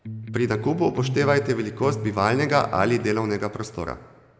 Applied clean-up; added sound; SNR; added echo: none; Electric guitar; 10 dB; none.